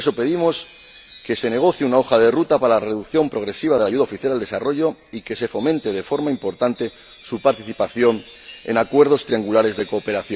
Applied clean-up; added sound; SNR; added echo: none; Wind chime; 14 dB; none.